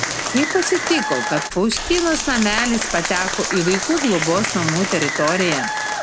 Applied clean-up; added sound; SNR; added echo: none; Applause; 3 dB; none.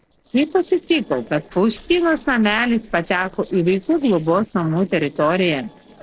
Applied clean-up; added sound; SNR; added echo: neural separator model SepFormer DNS4.